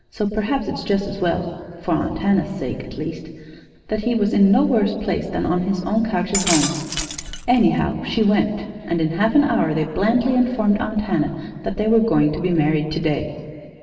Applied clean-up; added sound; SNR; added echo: none; Glass; 6 dB; reverberation time 2.0 s.